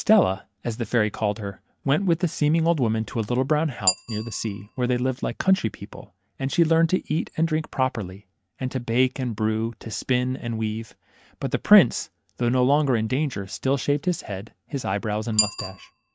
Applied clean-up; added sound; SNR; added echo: neural mask model RNNoise.